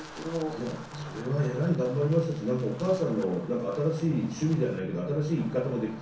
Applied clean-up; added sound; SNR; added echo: none; Wind; 18 dB; reverberation time 0.6 s.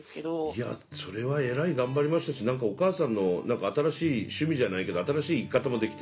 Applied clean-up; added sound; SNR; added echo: none; none; none; none.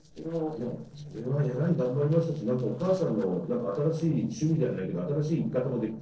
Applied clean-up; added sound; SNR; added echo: neural separator model SepFormer DNS4.